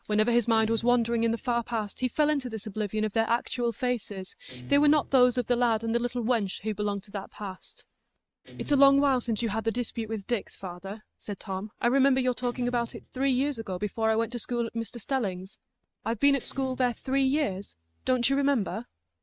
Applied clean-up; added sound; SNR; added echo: neural mask model RNNoise.